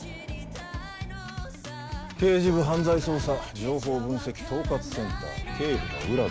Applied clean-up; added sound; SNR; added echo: none; none; none; none.